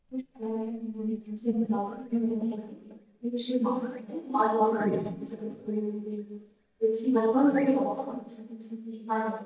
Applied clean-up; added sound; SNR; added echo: neural mask model DeepFilterNet 3.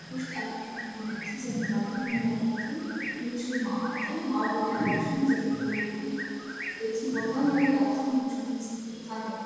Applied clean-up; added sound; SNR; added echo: none; Bird; 10 dB; reverberation time 2.1 s.